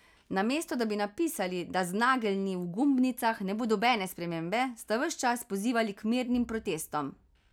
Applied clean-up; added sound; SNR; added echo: none; none; none; none.